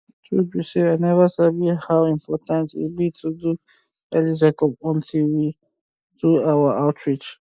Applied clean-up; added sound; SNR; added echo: neural mask model Resemble Enhance denoiser.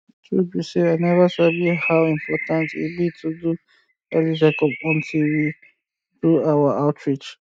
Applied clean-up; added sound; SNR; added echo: neural mask model RNNoise.